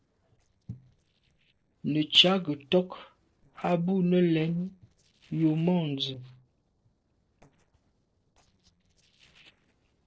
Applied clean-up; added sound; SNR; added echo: neural separator model SepFormer DNS4.